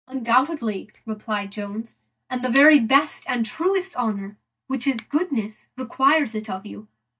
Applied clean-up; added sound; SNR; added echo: neural mask model DeepFilterNet 3.